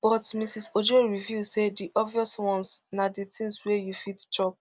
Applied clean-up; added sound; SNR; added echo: none; none; none; none.